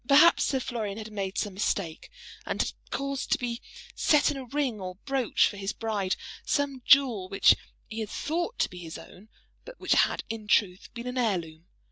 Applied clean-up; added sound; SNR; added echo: none; none; none; none.